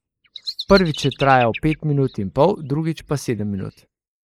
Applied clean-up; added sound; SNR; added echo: neural mask model Resemble Enhance denoiser.